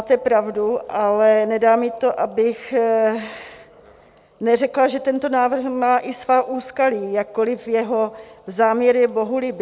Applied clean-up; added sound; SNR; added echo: none; none; none; none.